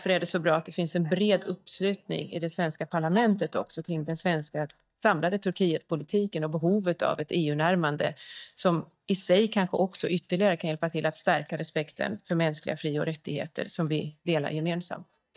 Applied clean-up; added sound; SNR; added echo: neural mask model DeepFilterNet 3.